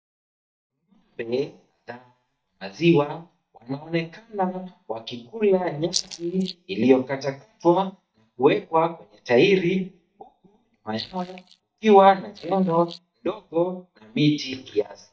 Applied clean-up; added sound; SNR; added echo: neural mask model DeepFilterNet 3.